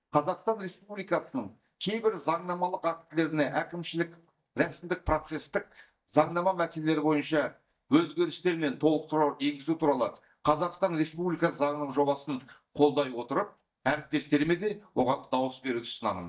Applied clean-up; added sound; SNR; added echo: neural mask model DeepFilterNet 3.